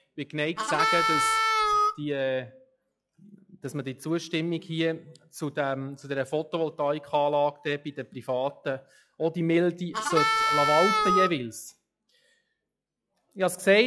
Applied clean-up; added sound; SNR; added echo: classical method log-MMSE.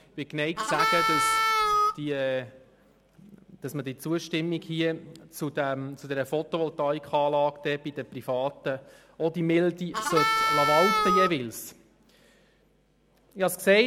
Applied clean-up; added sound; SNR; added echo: none; Harmonica; -4 dB; none.